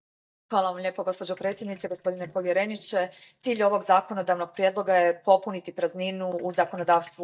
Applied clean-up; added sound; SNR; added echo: neural mask model DeepFilterNet 3.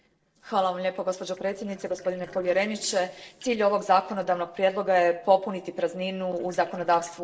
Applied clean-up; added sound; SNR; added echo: neural separator model SepFormer DNS4.